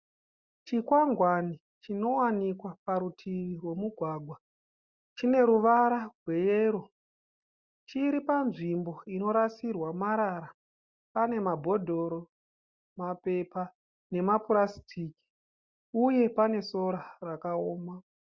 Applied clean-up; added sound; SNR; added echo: none; none; none; none.